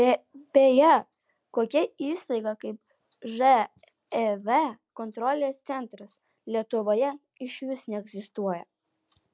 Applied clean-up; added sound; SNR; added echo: none; none; none; none.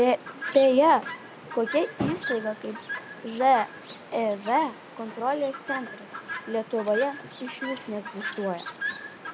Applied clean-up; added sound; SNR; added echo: none; Chirp, tweet; 10 dB; none.